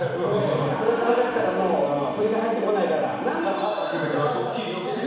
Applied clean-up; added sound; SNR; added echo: none; Organ; 12 dB; reverberation time 1.1 s.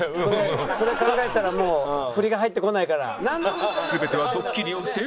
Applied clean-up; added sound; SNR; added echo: none; none; none; none.